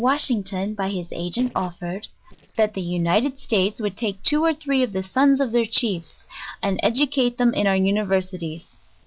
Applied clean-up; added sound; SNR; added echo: neural separator model SepFormer DNS4.